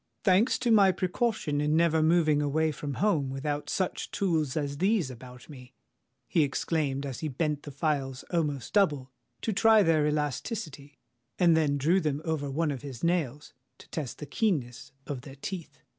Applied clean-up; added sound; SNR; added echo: none; none; none; none.